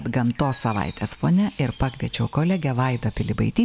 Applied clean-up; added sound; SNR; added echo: none; none; none; none.